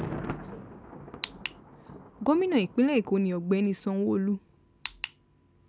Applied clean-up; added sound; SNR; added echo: none; Thunder; 14 dB; none.